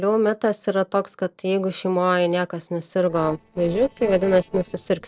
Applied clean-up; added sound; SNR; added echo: neural separator model SepFormer DNS4.